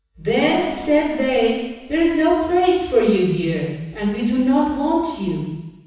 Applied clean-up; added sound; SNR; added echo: none; Gong; 14 dB; reverberation time 1.1 s.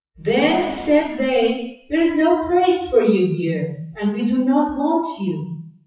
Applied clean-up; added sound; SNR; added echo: classical method WPE with log-MMSE.